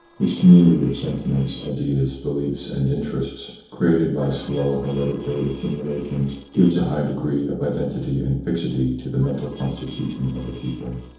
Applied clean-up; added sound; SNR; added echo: neural separator model SepFormer DNS4.